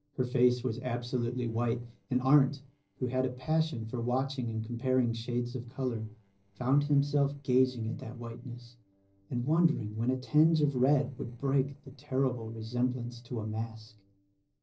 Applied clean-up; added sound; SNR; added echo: neural separator model SepFormer DNS4.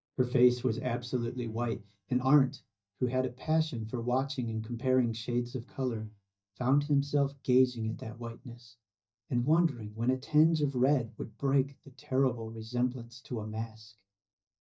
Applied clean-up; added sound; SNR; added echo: neural mask model DeepFilterNet 3.